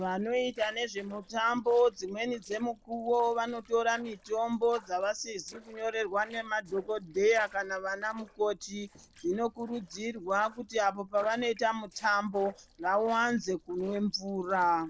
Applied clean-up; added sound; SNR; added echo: neural separator model SepFormer DNS4.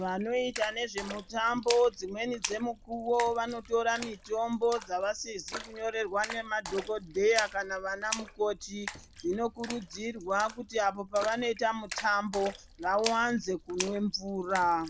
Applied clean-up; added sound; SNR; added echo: none; Splash, splatter; 12 dB; none.